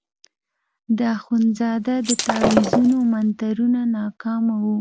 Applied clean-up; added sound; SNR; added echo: none; Shatter; 3 dB; none.